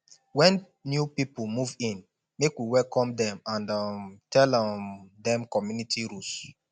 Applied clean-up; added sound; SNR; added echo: none; none; none; none.